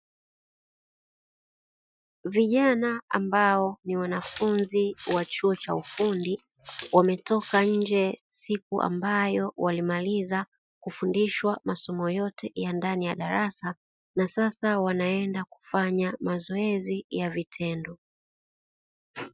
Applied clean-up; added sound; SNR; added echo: classical method Wiener filter.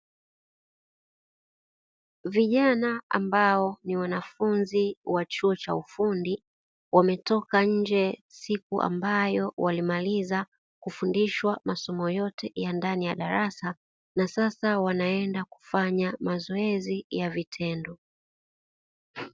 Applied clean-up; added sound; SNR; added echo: none; none; none; none.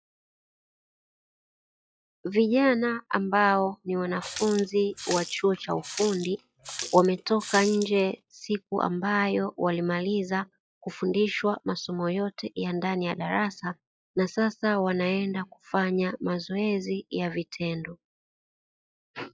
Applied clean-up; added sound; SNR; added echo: classical method log-MMSE.